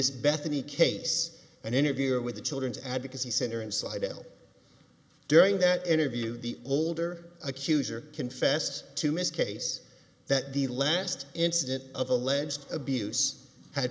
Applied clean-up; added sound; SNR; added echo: none; none; none; none.